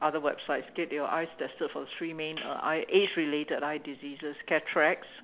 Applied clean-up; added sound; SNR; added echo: none; none; none; none.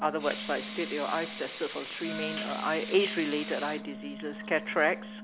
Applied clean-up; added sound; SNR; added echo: none; Wind instrument, woodwind instrument + Sink (filling or washing) / Water tap, faucet / Liquid; 8 dB; none.